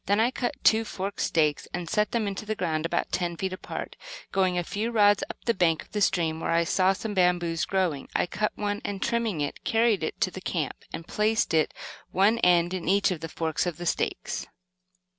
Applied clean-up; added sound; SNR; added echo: none; none; none; none.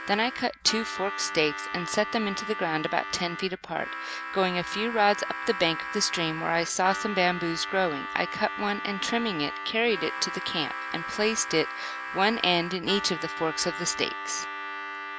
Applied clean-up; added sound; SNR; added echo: none; Harmonica; 7 dB; none.